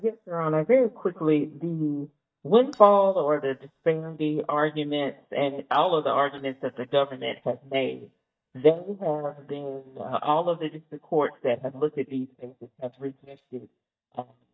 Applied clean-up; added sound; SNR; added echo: neural mask model DeepFilterNet 3.